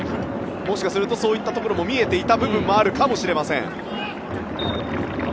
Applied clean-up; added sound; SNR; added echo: none; Toilet flush; 16 dB; none.